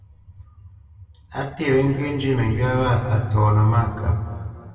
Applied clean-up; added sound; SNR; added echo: none; none; none; reverberation time 2.1 s.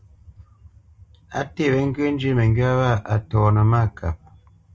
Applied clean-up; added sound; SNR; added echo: none; none; none; none.